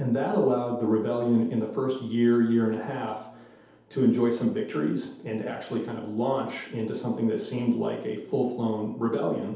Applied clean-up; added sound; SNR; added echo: none; none; none; reverberation time 0.8 s.